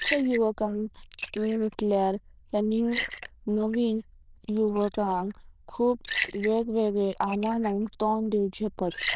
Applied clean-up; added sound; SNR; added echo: neural diffusion model UNIVERSE++.